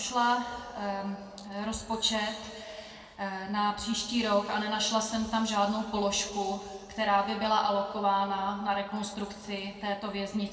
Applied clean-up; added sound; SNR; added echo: none; none; none; reverberation time 2.0 s.